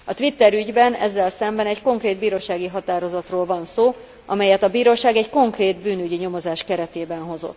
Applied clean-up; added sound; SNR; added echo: none; none; none; none.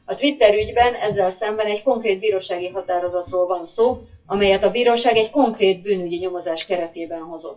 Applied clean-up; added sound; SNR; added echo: classical method WPE with log-MMSE.